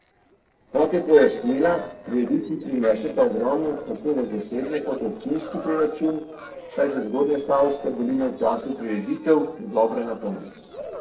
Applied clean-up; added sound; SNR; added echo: neural separator model SepFormer DNS4.